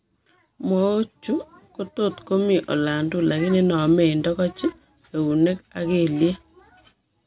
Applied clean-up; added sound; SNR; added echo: none; none; none; none.